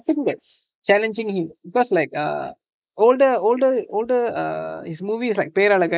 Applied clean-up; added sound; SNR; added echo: neural mask model Resemble Enhance denoiser.